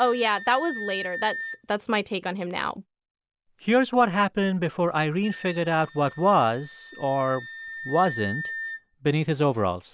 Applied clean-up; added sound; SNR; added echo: none; Wind instrument, woodwind instrument; 14 dB; none.